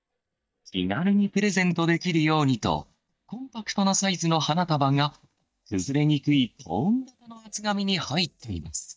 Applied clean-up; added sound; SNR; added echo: neural mask model DeepFilterNet 3.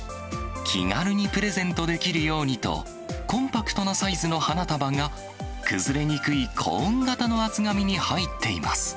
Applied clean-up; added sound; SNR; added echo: none; none; none; none.